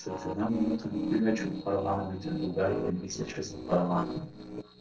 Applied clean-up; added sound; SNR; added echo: neural separator model SepFormer DNS4.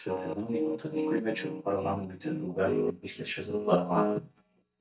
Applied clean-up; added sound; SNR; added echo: neural mask model DeepFilterNet 3.